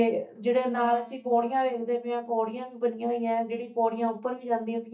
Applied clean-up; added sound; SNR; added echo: neural mask model DeepFilterNet 3.